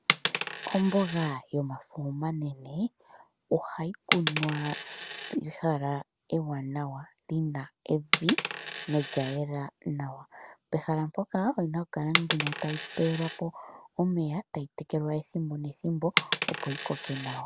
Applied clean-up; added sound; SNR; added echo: none; Coin (dropping); 4 dB; none.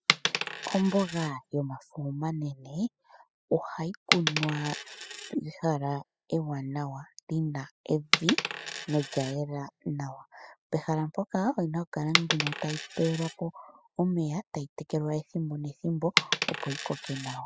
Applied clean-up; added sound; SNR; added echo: classical method spectral subtraction.